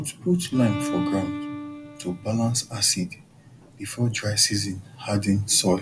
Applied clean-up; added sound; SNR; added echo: none; Bowed string instrument; 9 dB; none.